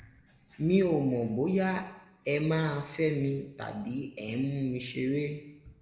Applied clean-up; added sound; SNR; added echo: none; none; none; reverberation time 0.8 s.